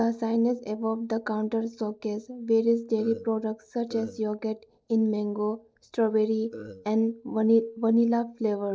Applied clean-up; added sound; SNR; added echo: neural separator model SepFormer DNS4.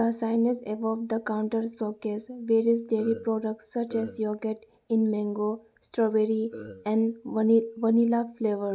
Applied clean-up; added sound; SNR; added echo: none; Burping, eructation; 16 dB; none.